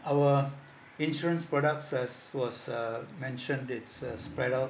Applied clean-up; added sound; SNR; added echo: none; none; none; none.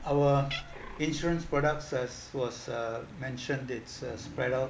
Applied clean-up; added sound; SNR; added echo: none; Cat; 13 dB; none.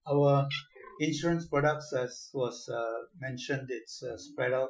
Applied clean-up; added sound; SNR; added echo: classical method Wiener filter.